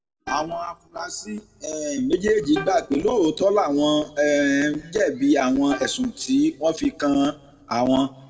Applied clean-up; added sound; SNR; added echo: neural separator model SepFormer DNS4.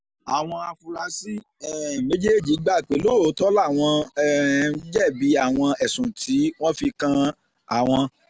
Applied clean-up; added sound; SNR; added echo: none; none; none; none.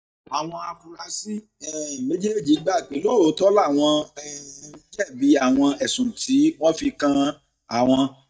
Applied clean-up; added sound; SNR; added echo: neural mask model DeepFilterNet 3.